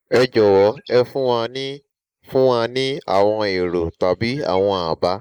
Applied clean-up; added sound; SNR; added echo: neural mask model Resemble Enhance denoiser.